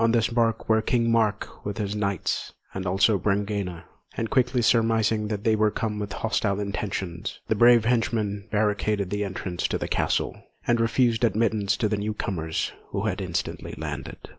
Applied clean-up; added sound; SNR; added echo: none; none; none; none.